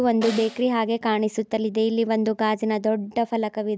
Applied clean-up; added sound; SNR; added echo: none; Snare drum; 15 dB; none.